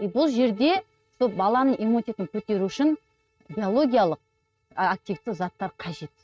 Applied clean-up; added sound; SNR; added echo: neural mask model RNNoise.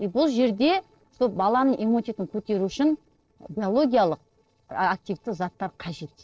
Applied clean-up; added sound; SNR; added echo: neural separator model SepFormer DNS4.